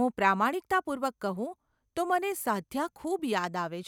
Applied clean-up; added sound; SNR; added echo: none; none; none; none.